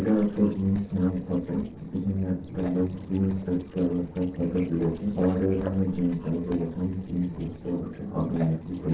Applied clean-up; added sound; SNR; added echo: neural separator model SepFormer DNS4.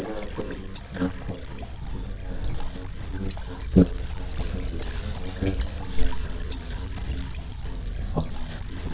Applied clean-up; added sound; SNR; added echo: neural mask model DeepFilterNet 3.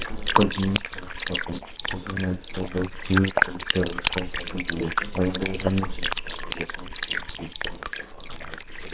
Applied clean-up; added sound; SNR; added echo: neural separator model SepFormer WHAMR!.